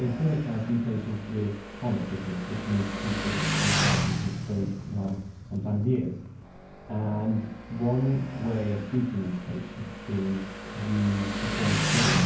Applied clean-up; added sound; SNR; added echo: none; Motorcycle; 3 dB; reverberation time 0.9 s.